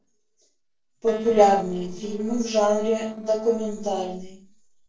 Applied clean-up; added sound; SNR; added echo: neural separator model SepFormer DNS4.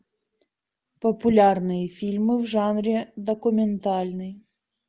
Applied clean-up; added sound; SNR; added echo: none; none; none; none.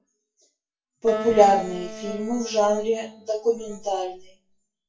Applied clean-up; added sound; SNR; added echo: classical method WPE with log-MMSE.